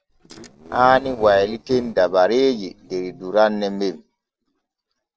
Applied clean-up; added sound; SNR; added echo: neural separator model SepFormer DNS4.